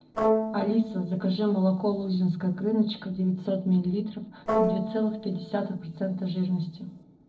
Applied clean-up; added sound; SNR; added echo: neural separator model SepFormer DNS4.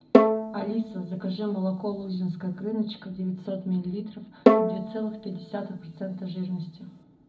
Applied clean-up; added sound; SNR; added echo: none; Bowed string instrument; -5 dB; reverberation time 0.4 s.